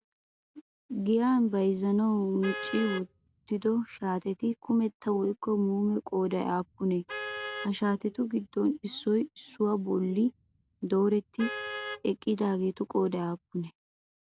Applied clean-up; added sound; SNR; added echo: none; Vehicle horn, car horn, honking; 14 dB; none.